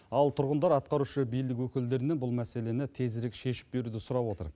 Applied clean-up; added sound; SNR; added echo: none; none; none; none.